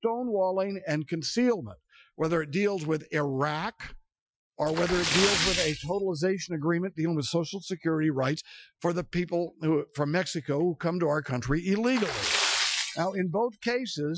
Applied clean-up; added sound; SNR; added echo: classical method Wiener filter.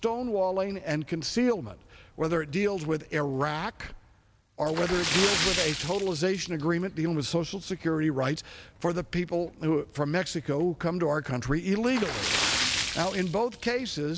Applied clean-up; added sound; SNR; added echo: none; Splash, splatter; 7 dB; none.